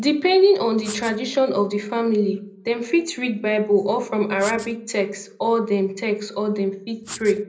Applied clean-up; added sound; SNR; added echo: none; Writing; 17 dB; reverberation time 0.4 s.